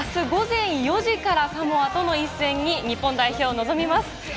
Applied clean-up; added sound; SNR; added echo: none; none; none; none.